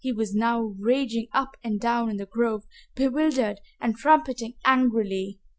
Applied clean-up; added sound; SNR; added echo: none; none; none; none.